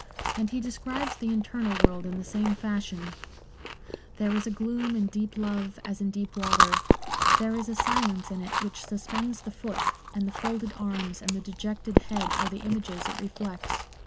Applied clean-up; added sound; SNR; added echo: none; Fireworks + Chewing, mastication; -1 dB; none.